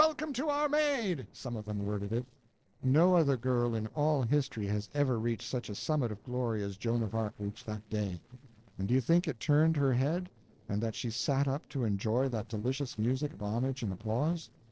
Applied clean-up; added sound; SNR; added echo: neural separator model SepFormer DNS4.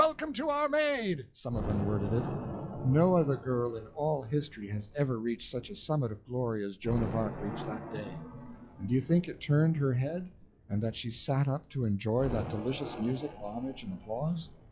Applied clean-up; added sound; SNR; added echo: classical method log-MMSE.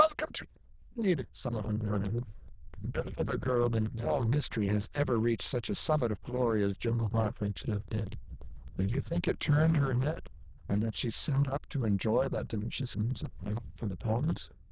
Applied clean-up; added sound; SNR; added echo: neural diffusion model UNIVERSE++.